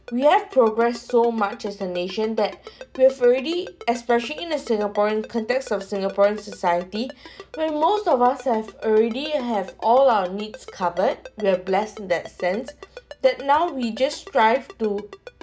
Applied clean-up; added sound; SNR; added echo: none; Ringtone; 19 dB; none.